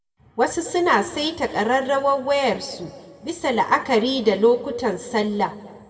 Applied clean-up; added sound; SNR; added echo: none; none; none; reverberation time 1.5 s.